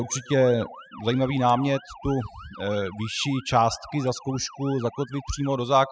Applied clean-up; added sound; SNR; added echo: classical method spectral subtraction.